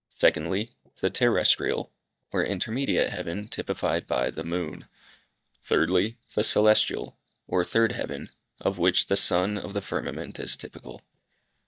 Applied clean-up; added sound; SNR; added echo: neural mask model DeepFilterNet 3.